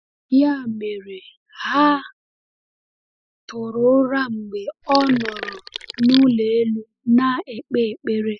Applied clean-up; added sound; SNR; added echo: classical method spectral subtraction.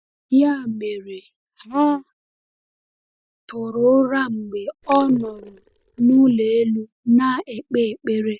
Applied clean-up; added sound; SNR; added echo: neural mask model DeepFilterNet 3.